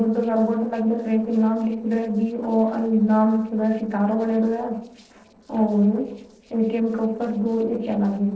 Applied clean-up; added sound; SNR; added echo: neural separator model SepFormer DNS4.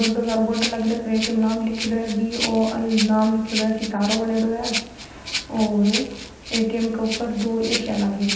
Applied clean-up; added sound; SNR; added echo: none; Rattle (instrument); 9 dB; reverberation time 0.8 s.